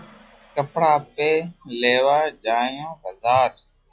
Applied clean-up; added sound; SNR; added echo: classical method log-MMSE.